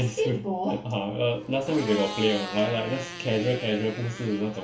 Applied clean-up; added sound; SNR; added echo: none; Motorcycle; 12 dB; reverberation time 0.2 s.